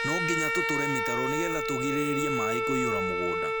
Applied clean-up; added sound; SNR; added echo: none; Bowed string instrument; -3 dB; none.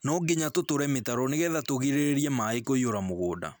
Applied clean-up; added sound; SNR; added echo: none; none; none; none.